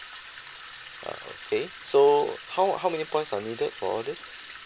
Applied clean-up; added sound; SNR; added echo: none; Sink (filling or washing) / Water tap, faucet; 16 dB; none.